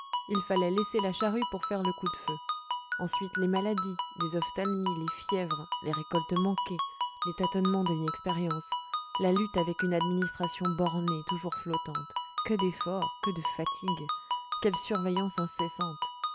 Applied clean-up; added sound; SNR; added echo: none; Ringtone; 3 dB; none.